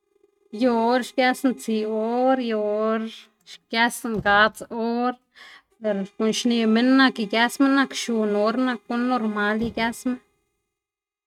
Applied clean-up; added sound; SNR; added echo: neural mask model RNNoise.